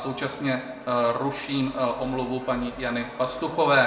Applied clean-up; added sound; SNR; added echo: none; none; none; reverberation time 0.9 s.